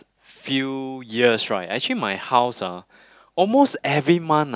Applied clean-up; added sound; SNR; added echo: none; none; none; none.